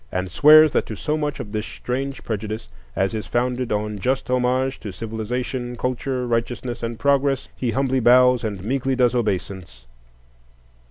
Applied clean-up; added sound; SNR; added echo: none; none; none; none.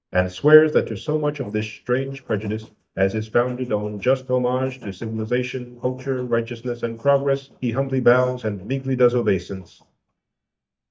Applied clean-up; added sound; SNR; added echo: neural mask model DeepFilterNet 3.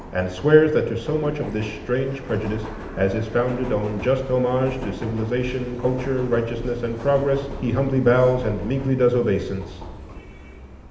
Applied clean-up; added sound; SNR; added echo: none; Subway, metro, underground; 12 dB; reverberation time 0.8 s.